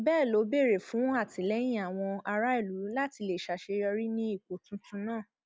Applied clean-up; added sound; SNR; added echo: none; none; none; none.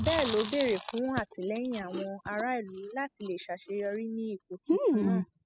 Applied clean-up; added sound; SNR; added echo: classical method spectral subtraction.